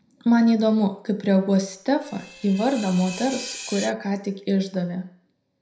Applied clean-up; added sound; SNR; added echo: none; Screech; 15 dB; reverberation time 0.5 s.